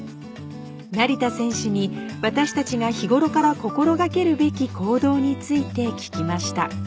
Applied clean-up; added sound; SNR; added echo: none; none; none; none.